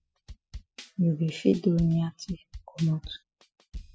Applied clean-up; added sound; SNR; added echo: classical method spectral subtraction.